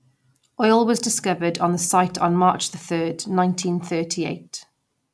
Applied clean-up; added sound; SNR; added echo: none; none; none; none.